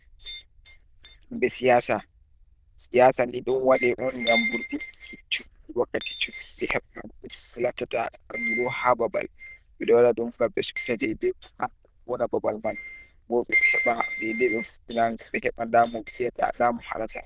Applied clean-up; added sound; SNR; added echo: neural diffusion model UNIVERSE++.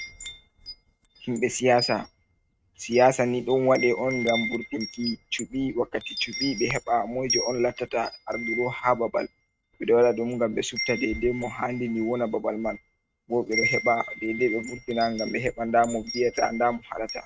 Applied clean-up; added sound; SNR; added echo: neural mask model RNNoise.